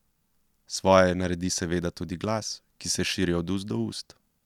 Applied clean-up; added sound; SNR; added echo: none; none; none; none.